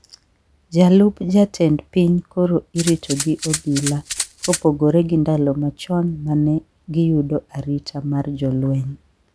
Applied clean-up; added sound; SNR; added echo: none; Rattle (instrument); 6 dB; none.